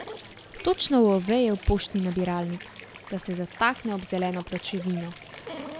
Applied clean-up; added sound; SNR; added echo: none; Dog + Water; 15 dB; none.